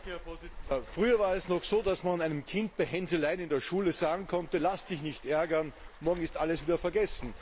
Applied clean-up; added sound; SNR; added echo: none; Waves, surf; 15 dB; none.